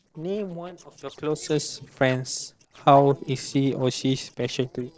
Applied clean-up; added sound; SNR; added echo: neural separator model SepFormer DNS4.